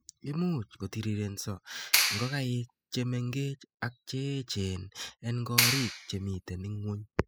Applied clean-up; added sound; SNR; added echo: classical method spectral subtraction.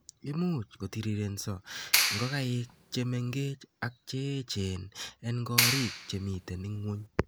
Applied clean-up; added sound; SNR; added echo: none; Clapping; -2 dB; none.